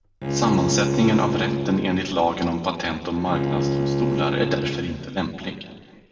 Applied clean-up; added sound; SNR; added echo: none; Bowed string instrument; 2 dB; reverberation time 1.8 s.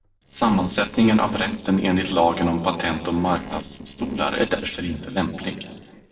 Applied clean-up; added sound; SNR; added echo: neural separator model SepFormer DNS4.